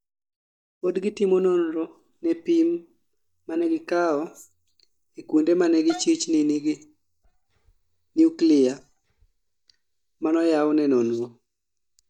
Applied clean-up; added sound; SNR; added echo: neural mask model DeepFilterNet 3.